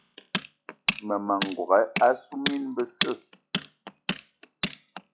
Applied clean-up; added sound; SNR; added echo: classical method log-MMSE.